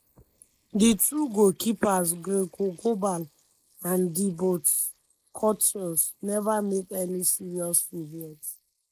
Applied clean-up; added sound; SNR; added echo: neural mask model Resemble Enhance denoiser.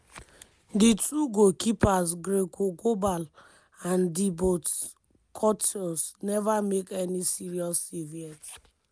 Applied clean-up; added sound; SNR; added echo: none; none; none; none.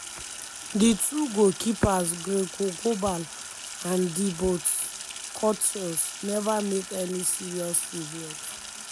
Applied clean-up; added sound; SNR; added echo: none; Sink (filling or washing); 10 dB; none.